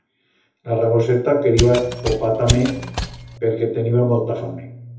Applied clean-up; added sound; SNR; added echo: none; Mechanisms; 5 dB; reverberation time 0.7 s.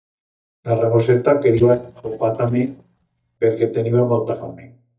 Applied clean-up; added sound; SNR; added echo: neural mask model DeepFilterNet 3.